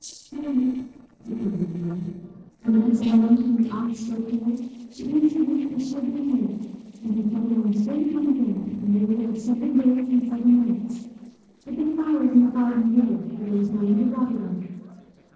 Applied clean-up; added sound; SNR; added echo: neural separator model SepFormer DNS4.